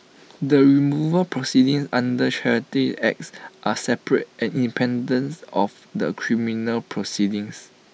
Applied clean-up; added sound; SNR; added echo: none; none; none; none.